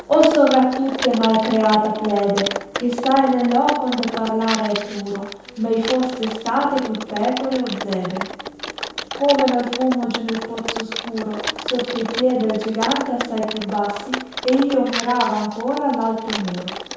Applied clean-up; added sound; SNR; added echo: none; Typing; 9 dB; reverberation time 0.8 s.